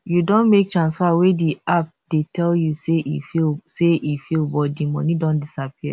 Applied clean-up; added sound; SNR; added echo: none; none; none; none.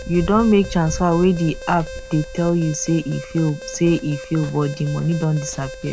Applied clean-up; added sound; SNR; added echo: none; Run + Alarm; 13 dB; none.